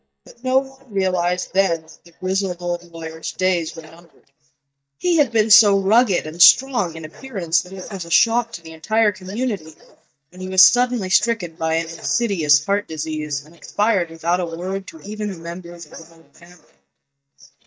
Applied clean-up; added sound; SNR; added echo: neural mask model DeepFilterNet 3.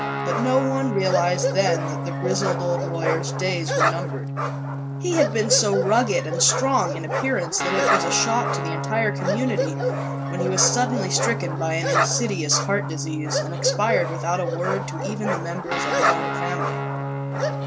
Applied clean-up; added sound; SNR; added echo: none; Guitar + Bark; 0 dB; none.